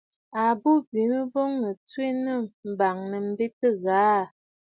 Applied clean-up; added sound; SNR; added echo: none; none; none; none.